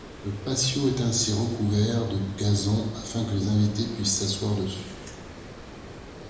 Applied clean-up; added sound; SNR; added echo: none; Water; 15 dB; reverberation time 0.9 s.